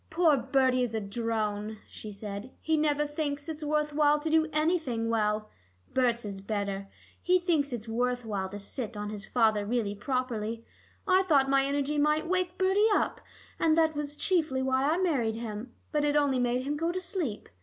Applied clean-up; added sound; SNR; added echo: none; none; none; none.